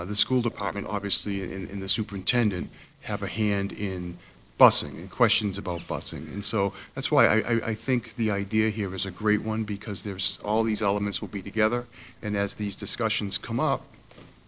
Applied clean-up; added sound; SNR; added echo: neural separator model SepFormer DNS4.